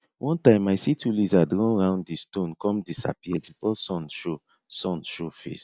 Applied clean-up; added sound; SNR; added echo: neural mask model DeepFilterNet 3.